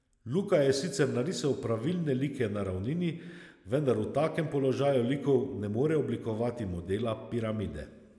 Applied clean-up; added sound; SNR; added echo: none; none; none; none.